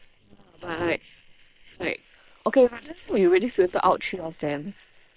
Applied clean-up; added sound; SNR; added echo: neural separator model SepFormer WHAM!.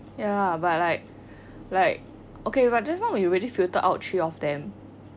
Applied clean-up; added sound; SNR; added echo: none; none; none; none.